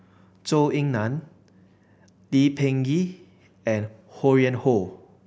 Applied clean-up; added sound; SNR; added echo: none; none; none; none.